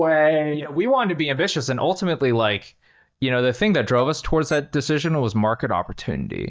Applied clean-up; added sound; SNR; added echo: neural mask model DeepFilterNet 3.